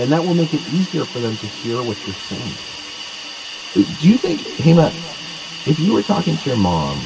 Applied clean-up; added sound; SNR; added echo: none; Hiss; 13 dB; reverberation time 2.4 s.